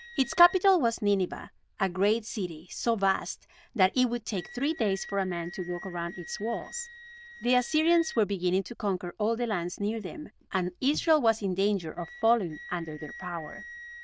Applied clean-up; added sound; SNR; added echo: neural diffusion model UNIVERSE++.